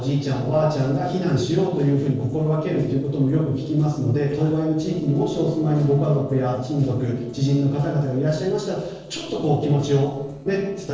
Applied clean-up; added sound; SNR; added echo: neural separator model SepFormer DNS4.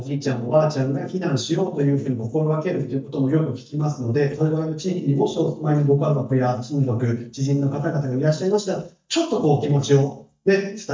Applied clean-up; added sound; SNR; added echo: neural mask model DeepFilterNet 3.